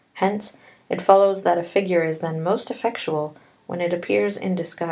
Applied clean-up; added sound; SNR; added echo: none; none; none; none.